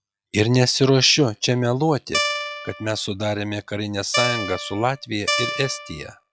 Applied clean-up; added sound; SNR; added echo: classical method log-MMSE.